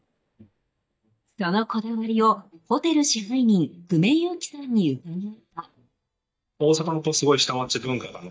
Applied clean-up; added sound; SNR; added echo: neural mask model DeepFilterNet 3.